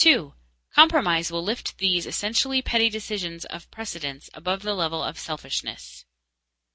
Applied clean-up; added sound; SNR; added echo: none; none; none; none.